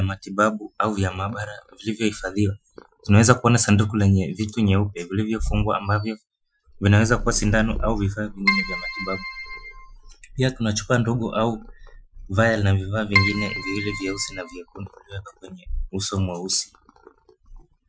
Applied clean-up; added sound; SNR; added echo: classical method Wiener filter.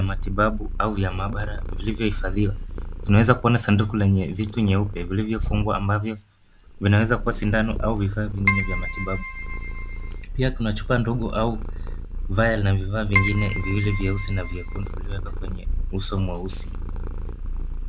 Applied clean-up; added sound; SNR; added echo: none; Keyboard (musical) + Purr; 4 dB; none.